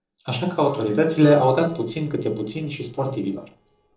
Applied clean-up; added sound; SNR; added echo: neural separator model SepFormer DNS4.